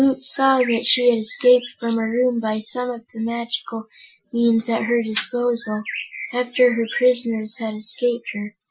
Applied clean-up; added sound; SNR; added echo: classical method Wiener filter.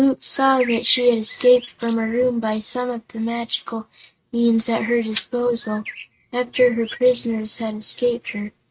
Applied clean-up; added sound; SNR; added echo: neural mask model RNNoise.